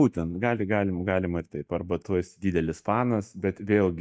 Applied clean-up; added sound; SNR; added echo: neural mask model DeepFilterNet 3.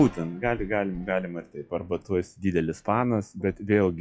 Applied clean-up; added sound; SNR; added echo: classical method WPE with log-MMSE.